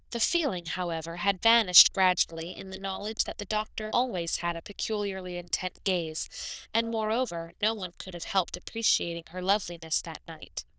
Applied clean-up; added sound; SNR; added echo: neural diffusion model UNIVERSE++.